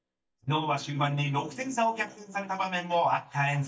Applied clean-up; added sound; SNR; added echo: neural mask model DeepFilterNet 3.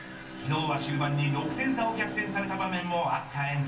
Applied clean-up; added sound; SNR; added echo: none; Bowed string instrument; 9 dB; reverberation time 0.3 s.